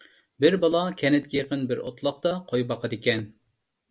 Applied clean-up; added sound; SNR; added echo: none; none; none; none.